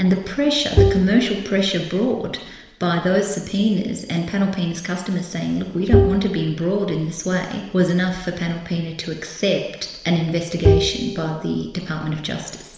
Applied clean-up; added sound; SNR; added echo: none; Bowed string instrument; 0 dB; reverberation time 1.1 s.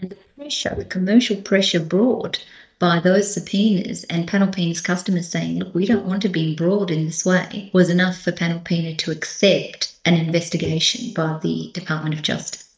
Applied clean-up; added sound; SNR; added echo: neural mask model DeepFilterNet 3.